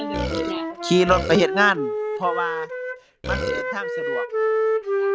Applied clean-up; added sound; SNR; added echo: none; Wind instrument, woodwind instrument + Burping, eructation; 1 dB; none.